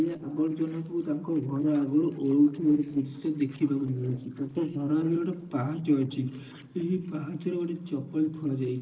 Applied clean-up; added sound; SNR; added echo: neural separator model SepFormer DNS4.